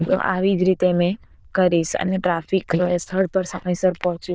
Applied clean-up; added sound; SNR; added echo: neural diffusion model UNIVERSE++.